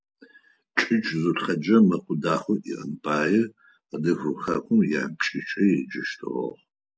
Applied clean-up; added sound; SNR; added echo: none; none; none; none.